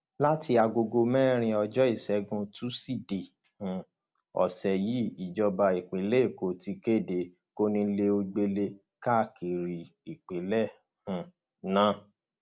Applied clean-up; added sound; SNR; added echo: none; none; none; none.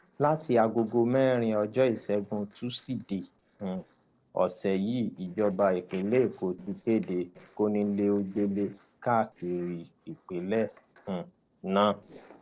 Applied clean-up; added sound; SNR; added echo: neural separator model SepFormer DNS4.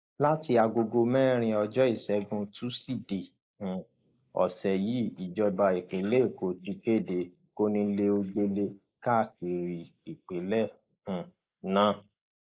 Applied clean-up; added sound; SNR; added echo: neural mask model Resemble Enhance denoiser.